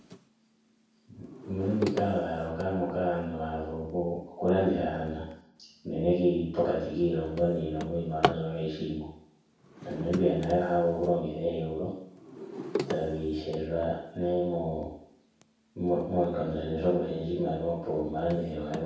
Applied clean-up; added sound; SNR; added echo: none; Drawer open or close; 10 dB; reverberation time 0.7 s.